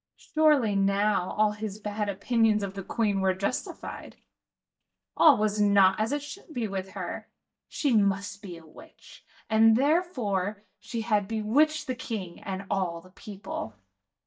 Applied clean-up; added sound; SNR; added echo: neural mask model DeepFilterNet 3.